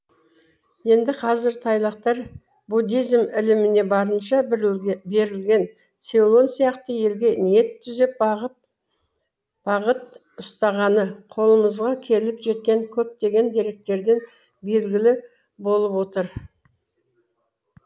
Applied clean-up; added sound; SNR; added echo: none; none; none; none.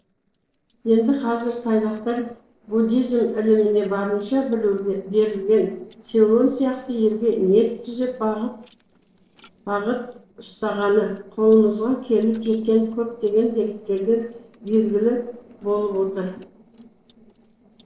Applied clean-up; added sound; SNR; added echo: neural separator model SepFormer DNS4.